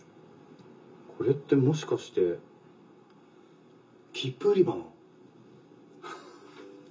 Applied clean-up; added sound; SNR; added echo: none; none; none; reverberation time 0.2 s.